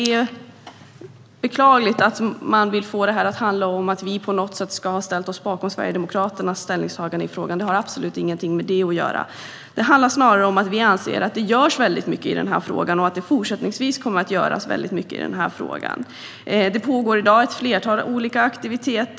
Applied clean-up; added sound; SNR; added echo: none; none; none; none.